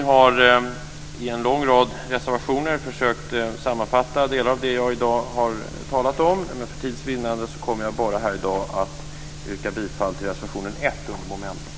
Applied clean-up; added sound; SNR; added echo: none; none; none; none.